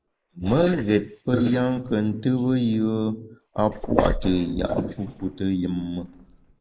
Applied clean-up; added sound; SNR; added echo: neural mask model Resemble Enhance denoiser.